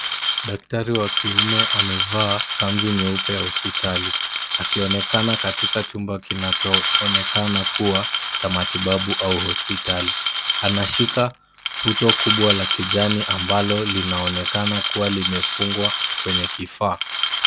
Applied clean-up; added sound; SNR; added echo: none; Glass; -1 dB; none.